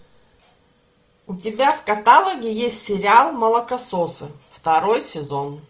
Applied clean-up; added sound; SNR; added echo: none; none; none; none.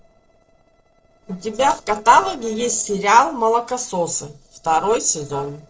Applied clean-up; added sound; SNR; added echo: neural separator model SepFormer DNS4.